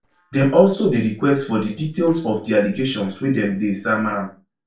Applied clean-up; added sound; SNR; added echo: neural separator model SepFormer DNS4.